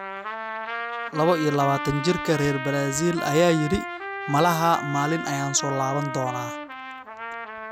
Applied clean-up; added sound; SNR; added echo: none; Trumpet; 7 dB; none.